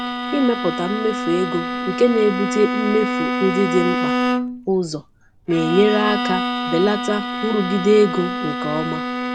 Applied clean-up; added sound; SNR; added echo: none; Bowed string instrument; 3 dB; none.